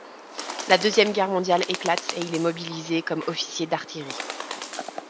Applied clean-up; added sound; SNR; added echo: none; Bird; 10 dB; none.